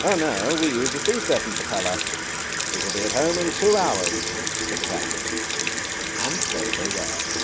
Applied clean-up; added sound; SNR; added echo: none; Sink (filling or washing) / Water tap, faucet; -1 dB; none.